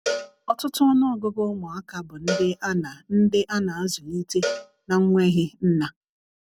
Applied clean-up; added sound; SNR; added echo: none; Cowbell; 11 dB; none.